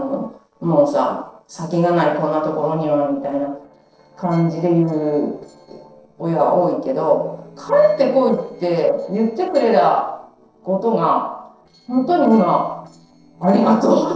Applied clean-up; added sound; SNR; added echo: neural separator model SepFormer DNS4.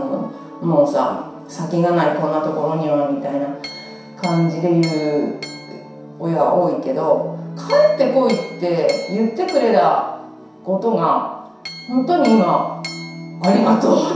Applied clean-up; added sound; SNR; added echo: none; Chink, clink; 18 dB; reverberation time 0.7 s.